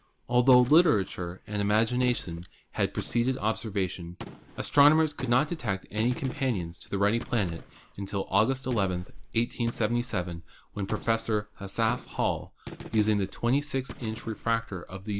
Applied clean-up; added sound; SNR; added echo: none; Gunshot, gunfire; 18 dB; none.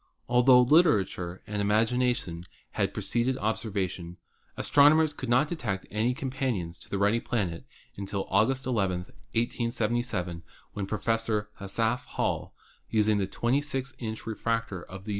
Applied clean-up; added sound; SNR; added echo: none; none; none; none.